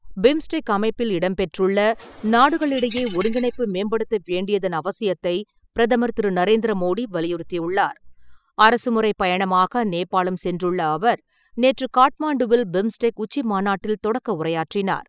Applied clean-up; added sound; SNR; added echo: classical method spectral subtraction.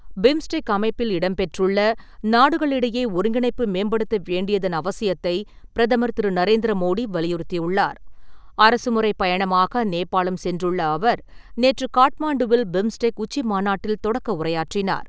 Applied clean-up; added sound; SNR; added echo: none; none; none; none.